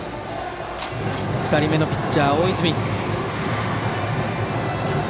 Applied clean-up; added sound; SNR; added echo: none; Shatter; 18 dB; none.